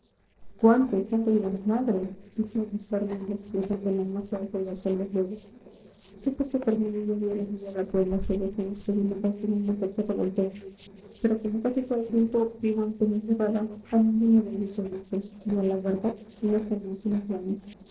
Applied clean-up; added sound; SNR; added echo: neural separator model SepFormer DNS4.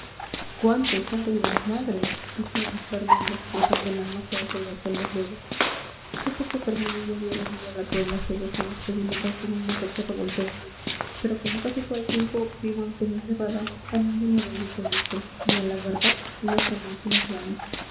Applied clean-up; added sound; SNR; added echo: none; Walk, footsteps; 2 dB; reverberation time 1.0 s.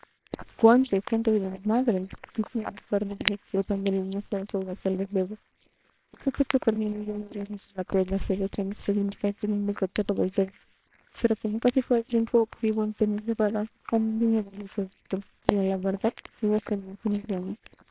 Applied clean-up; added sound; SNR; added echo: neural separator model SepFormer WHAMR!.